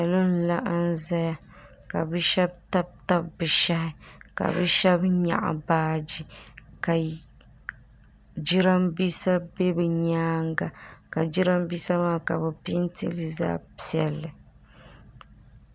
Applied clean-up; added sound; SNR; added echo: none; none; none; none.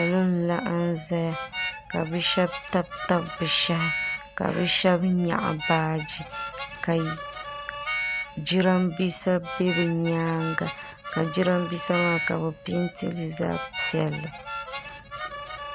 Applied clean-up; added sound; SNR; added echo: none; Harmonica; 9 dB; none.